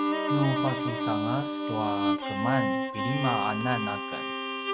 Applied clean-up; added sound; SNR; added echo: none; Bowed string instrument; -2 dB; none.